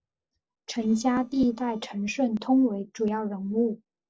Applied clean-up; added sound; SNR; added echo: neural separator model SepFormer DNS4.